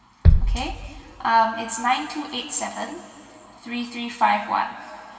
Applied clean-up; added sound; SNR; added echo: none; Bass drum; -1 dB; reverberation time 2.5 s.